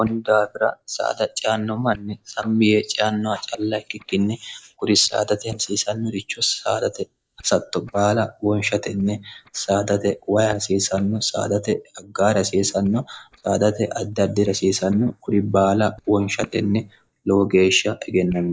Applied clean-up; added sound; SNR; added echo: neural mask model DeepFilterNet 3.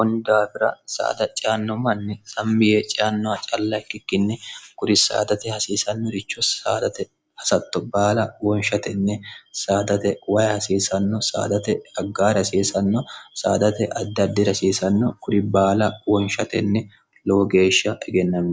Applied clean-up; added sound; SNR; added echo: none; none; none; none.